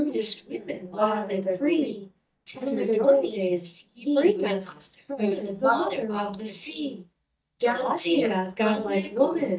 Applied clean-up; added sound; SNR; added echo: neural mask model DeepFilterNet 3.